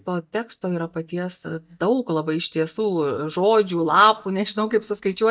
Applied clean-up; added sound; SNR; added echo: neural mask model DeepFilterNet 3.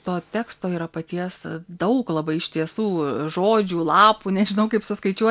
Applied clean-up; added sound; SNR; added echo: none; none; none; none.